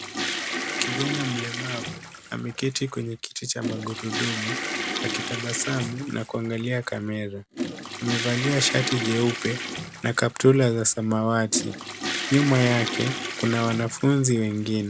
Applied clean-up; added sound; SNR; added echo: none; Toilet flush / Water; 6 dB; none.